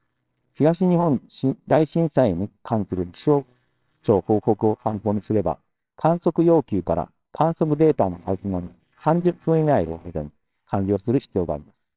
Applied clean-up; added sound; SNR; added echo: neural separator model SepFormer WHAMR!.